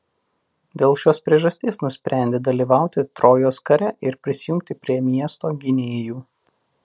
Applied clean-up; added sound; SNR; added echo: none; none; none; none.